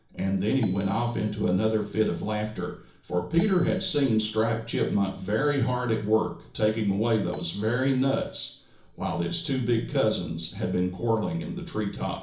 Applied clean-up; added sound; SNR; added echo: none; Marimba, xylophone; 20 dB; reverberation time 0.7 s.